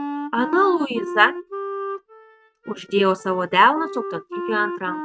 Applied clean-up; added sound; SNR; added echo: neural mask model RNNoise.